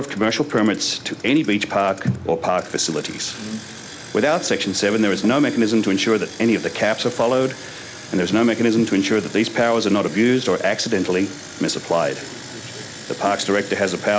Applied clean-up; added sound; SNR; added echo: none; Engine; 18 dB; none.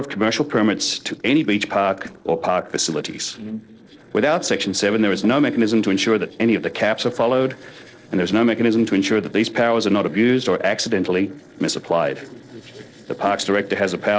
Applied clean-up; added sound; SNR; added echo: neural separator model SepFormer DNS4.